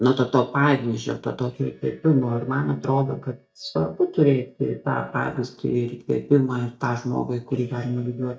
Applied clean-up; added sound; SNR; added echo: neural mask model DeepFilterNet 3.